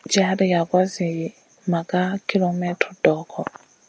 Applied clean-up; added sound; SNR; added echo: none; none; none; none.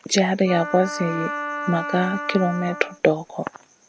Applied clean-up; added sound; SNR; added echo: none; Wind instrument, woodwind instrument; 8 dB; none.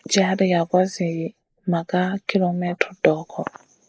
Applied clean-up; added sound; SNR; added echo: neural mask model Resemble Enhance denoiser.